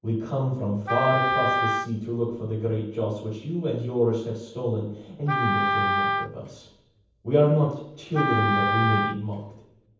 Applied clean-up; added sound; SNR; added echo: none; Wind instrument, woodwind instrument; 0 dB; reverberation time 0.9 s.